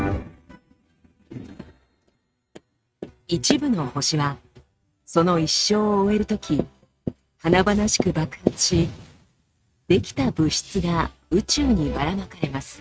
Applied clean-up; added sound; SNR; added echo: neural mask model RNNoise.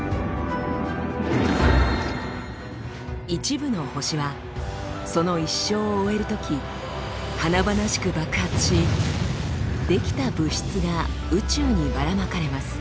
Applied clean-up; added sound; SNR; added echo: none; none; none; none.